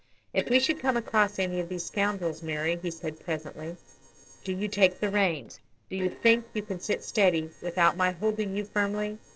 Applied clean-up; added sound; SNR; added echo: neural separator model SepFormer DNS4.